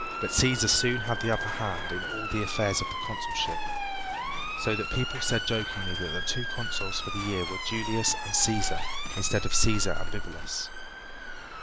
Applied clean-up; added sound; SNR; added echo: none; Motor vehicle (road) / Siren + Livestock, farm animals, working animals; 0 dB; none.